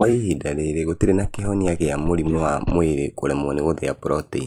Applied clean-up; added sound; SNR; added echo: neural mask model Resemble Enhance denoiser.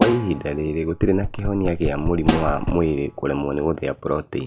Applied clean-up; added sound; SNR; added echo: none; Knock + Snare drum; 5 dB; none.